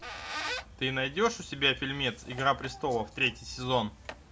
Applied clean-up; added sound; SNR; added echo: none; Squeak; 12 dB; none.